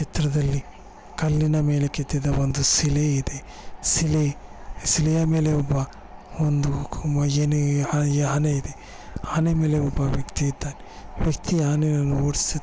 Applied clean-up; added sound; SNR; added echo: none; none; none; none.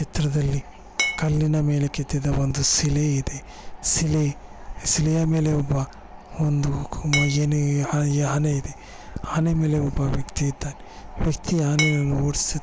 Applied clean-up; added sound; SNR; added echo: none; Glass; 3 dB; none.